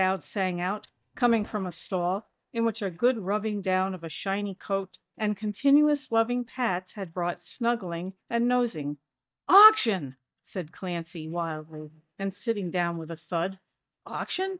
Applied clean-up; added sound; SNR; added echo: neural mask model DeepFilterNet 3.